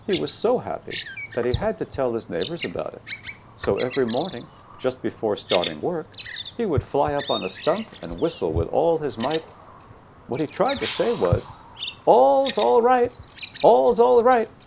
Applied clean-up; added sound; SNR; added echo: none; Shatter + Bird vocalization, bird call, bird song; 6 dB; none.